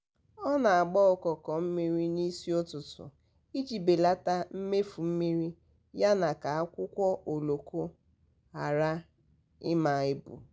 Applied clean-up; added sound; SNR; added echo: none; none; none; none.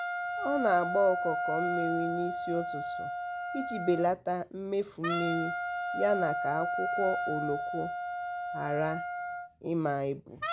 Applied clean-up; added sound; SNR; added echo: none; Wind instrument, woodwind instrument; 2 dB; none.